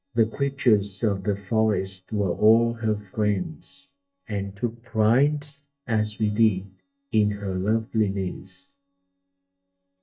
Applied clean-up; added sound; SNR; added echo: neural mask model DeepFilterNet 3.